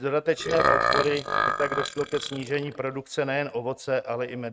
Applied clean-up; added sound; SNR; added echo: neural mask model RNNoise.